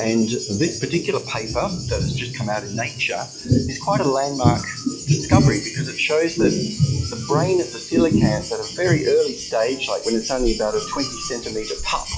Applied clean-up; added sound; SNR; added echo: classical method log-MMSE.